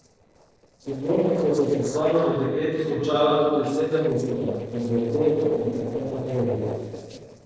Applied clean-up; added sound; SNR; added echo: neural separator model SepFormer DNS4.